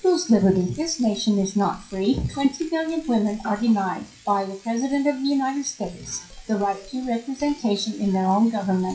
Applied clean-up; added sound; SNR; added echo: classical method WPE with log-MMSE.